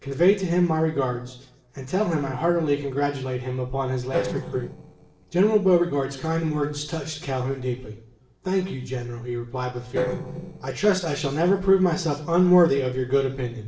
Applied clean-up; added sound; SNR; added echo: neural separator model SepFormer DNS4.